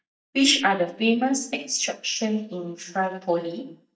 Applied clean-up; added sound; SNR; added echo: neural mask model DeepFilterNet 3.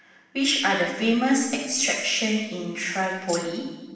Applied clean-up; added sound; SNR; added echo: none; Tambourine; 13 dB; reverberation time 1.1 s.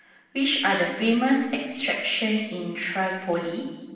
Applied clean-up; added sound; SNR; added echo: neural separator model SepFormer DNS4.